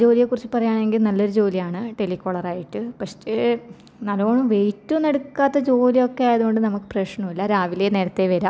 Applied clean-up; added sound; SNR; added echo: none; none; none; none.